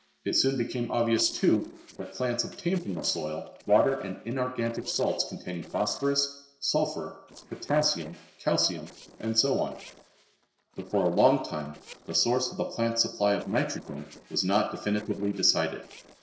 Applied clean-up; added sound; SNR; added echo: neural separator model SepFormer DNS4.